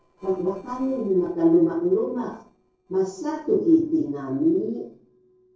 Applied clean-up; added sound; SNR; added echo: neural separator model SepFormer DNS4.